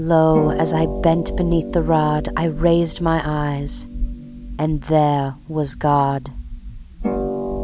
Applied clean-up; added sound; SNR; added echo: none; Harp; 7 dB; none.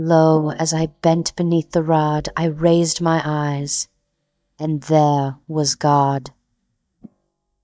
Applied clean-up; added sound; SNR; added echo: neural mask model DeepFilterNet 3.